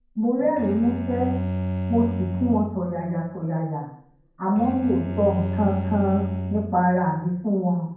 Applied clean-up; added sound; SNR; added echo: none; Bowed string instrument; 6 dB; reverberation time 0.9 s.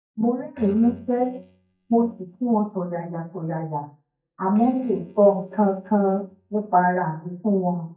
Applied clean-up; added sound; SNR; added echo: neural mask model DeepFilterNet 3.